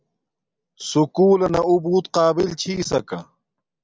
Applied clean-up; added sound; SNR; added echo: none; none; none; none.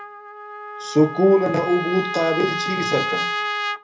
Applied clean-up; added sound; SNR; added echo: none; Trumpet; 5 dB; reverberation time 0.3 s.